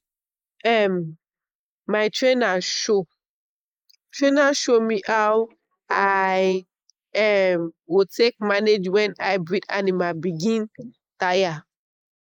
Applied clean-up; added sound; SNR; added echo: neural mask model Resemble Enhance denoiser.